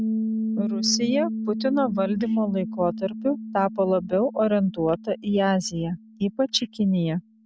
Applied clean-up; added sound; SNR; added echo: none; Piano; 7 dB; none.